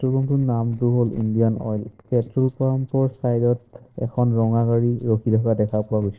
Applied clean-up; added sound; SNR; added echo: neural separator model SepFormer DNS4.